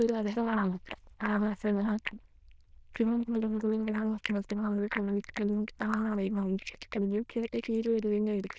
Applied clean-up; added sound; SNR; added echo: neural diffusion model UNIVERSE++.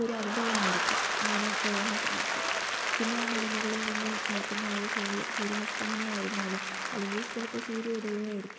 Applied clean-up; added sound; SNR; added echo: none; Applause / Crowd; -3 dB; none.